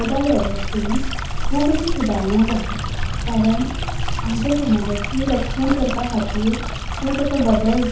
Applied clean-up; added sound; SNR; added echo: none; Stream; 2 dB; reverberation time 0.6 s.